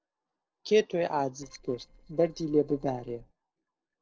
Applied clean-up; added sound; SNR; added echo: neural separator model SepFormer DNS4.